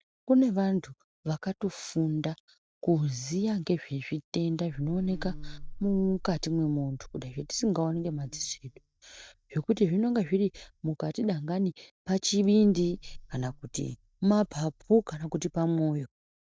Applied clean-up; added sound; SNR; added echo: neural mask model DeepFilterNet 3.